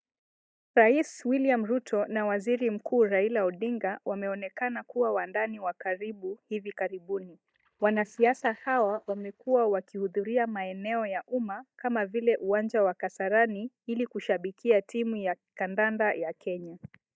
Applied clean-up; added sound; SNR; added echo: neural mask model DeepFilterNet 3.